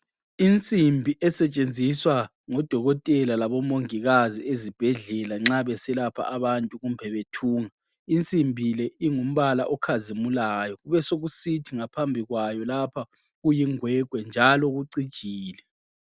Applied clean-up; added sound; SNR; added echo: none; none; none; none.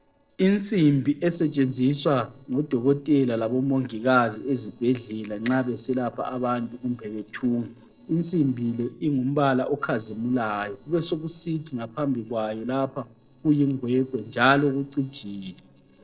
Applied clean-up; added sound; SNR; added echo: neural separator model SepFormer DNS4.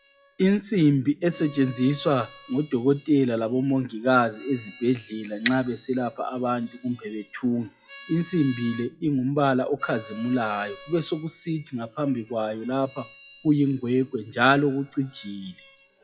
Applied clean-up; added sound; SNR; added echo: classical method WPE with log-MMSE.